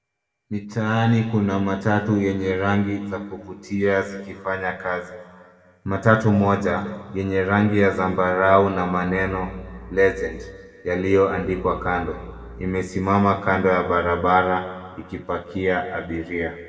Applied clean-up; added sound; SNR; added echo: none; Bowed string instrument; 17 dB; reverberation time 1.6 s.